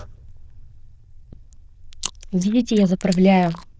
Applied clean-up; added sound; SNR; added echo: neural diffusion model UNIVERSE++.